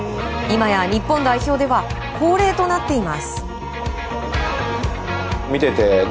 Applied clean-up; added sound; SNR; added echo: none; none; none; none.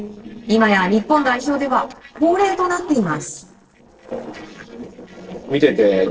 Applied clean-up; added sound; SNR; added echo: neural separator model SepFormer DNS4.